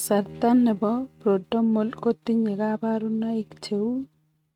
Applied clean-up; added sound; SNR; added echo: neural mask model RNNoise.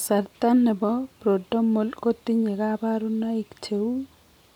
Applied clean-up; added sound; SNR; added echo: none; none; none; none.